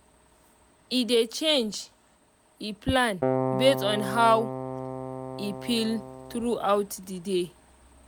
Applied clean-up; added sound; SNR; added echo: none; Keyboard (musical); 4 dB; none.